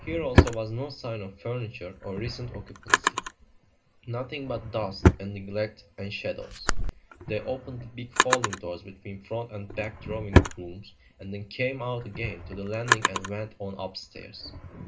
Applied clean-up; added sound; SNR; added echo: none; Drawer open or close; -5 dB; reverberation time 0.2 s.